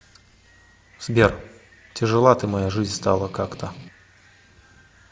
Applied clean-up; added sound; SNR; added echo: none; Strum; 16 dB; none.